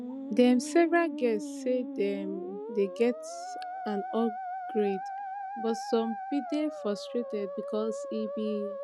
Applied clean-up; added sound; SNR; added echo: none; Musical instrument; 7 dB; none.